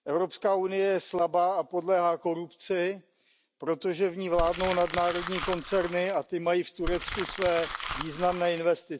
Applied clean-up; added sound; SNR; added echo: none; Crumpling, crinkling; 8 dB; none.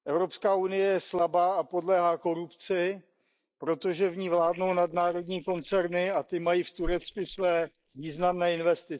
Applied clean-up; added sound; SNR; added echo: neural mask model Resemble Enhance denoiser.